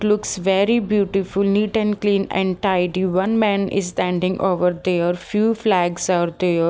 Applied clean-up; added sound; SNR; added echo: none; none; none; none.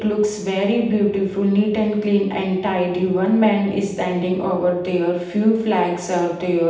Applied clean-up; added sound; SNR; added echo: none; none; none; reverberation time 0.8 s.